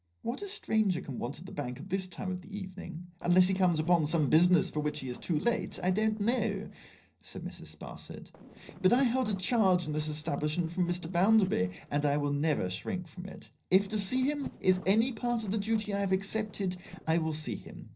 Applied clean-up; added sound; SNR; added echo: neural separator model SepFormer DNS4.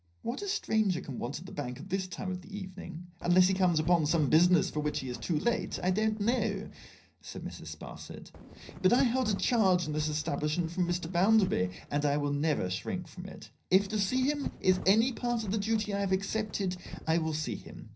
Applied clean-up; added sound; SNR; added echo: none; Wind; 15 dB; reverberation time 0.5 s.